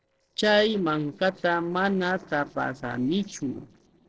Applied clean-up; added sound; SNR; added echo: neural separator model SepFormer DNS4.